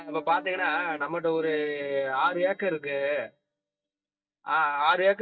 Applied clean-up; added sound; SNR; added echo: neural mask model DeepFilterNet 3.